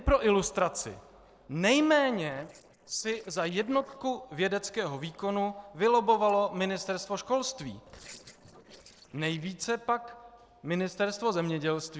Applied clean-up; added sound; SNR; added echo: neural separator model SepFormer DNS4.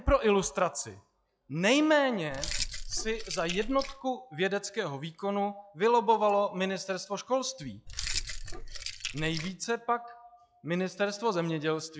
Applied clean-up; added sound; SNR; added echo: classical method log-MMSE.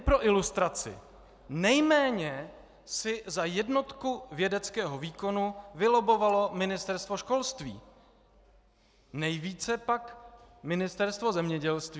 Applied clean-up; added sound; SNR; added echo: none; none; none; none.